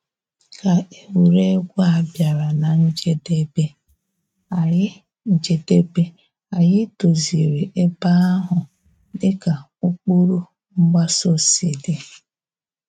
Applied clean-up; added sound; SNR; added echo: neural mask model RNNoise.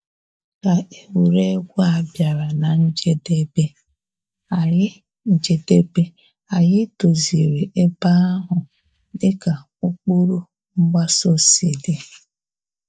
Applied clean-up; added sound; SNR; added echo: neural mask model DeepFilterNet 3.